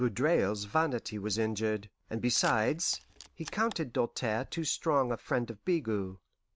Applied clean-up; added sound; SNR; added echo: none; Camera; 17 dB; none.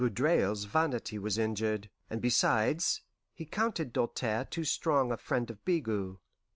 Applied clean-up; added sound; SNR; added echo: none; none; none; none.